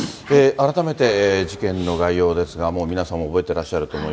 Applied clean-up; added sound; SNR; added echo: none; Dishes, pots, and pans; 18 dB; none.